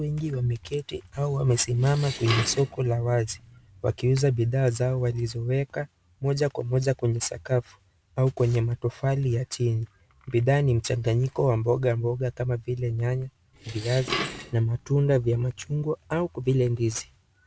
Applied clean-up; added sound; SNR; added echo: none; Dishes, pots, and pans; 11 dB; none.